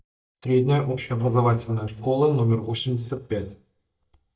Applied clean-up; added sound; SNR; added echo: neural mask model DeepFilterNet 3.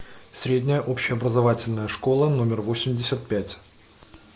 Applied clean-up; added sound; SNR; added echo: none; none; none; none.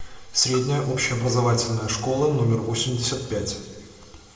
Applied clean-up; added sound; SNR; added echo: none; Bowed string instrument; 19 dB; reverberation time 1.6 s.